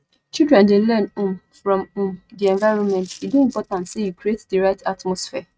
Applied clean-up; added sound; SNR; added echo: neural mask model RNNoise.